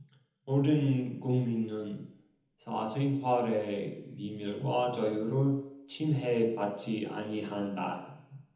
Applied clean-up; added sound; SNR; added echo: none; none; none; reverberation time 1.1 s.